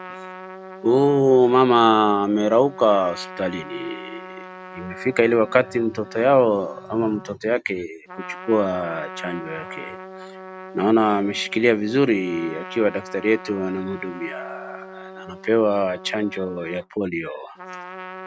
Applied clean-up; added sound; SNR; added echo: none; Trumpet; 16 dB; none.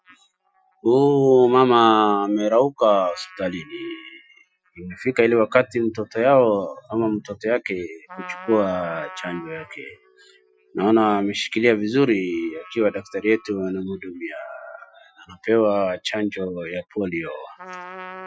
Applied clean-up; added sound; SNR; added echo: classical method Wiener filter.